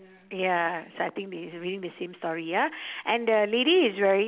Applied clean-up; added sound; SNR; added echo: none; none; none; none.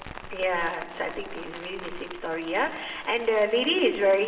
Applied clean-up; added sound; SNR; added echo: none; Rain; 14 dB; reverberation time 2.7 s.